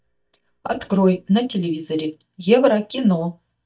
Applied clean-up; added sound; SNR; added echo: neural mask model DeepFilterNet 3.